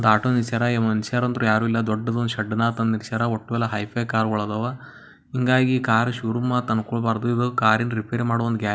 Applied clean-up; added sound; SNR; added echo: none; none; none; none.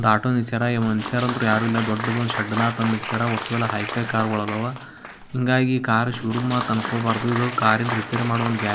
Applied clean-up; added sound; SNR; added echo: none; Applause; 8 dB; none.